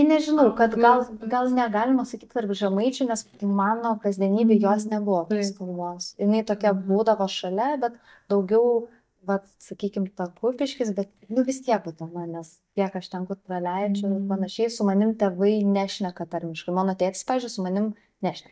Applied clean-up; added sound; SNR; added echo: neural mask model DeepFilterNet 3.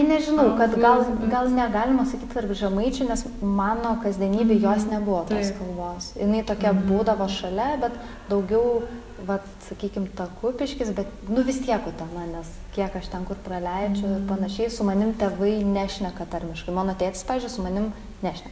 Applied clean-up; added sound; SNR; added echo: none; none; none; none.